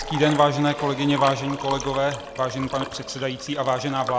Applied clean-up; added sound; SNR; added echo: none; Liquid; 11 dB; none.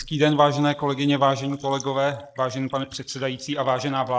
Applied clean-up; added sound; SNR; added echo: neural mask model Resemble Enhance denoiser.